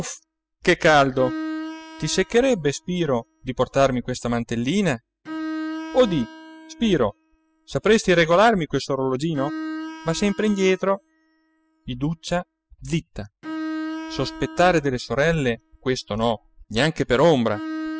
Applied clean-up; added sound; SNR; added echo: classical method spectral subtraction.